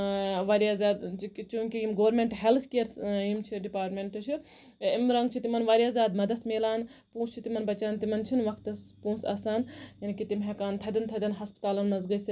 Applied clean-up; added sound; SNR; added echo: none; none; none; none.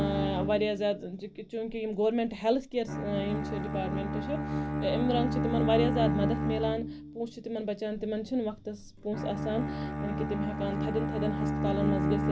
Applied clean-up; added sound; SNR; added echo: none; Bowed string instrument; 1 dB; none.